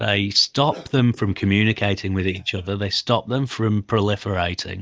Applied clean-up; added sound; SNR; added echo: neural mask model DeepFilterNet 3.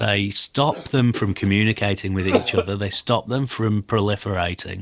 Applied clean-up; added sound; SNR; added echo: none; Cough; 7 dB; none.